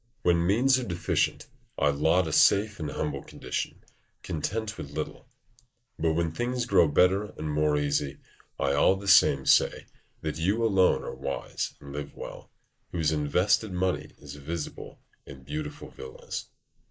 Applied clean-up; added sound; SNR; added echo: neural mask model Resemble Enhance denoiser.